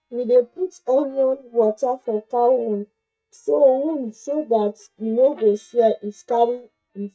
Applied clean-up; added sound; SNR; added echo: neural mask model DeepFilterNet 3.